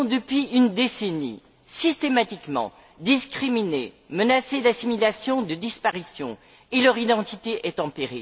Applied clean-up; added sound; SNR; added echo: none; none; none; none.